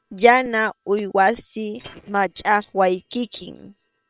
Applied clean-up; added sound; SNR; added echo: neural separator model SepFormer WHAM!.